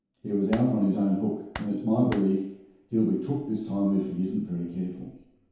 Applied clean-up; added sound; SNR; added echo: none; Clapping; 10 dB; reverberation time 0.8 s.